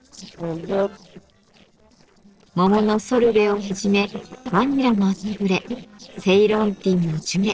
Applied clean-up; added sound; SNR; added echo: neural separator model SepFormer DNS4.